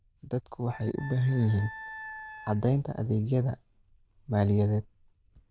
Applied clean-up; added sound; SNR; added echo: neural diffusion model UNIVERSE++.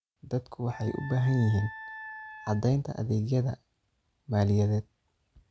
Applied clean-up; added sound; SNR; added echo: none; Wind instrument, woodwind instrument; 15 dB; none.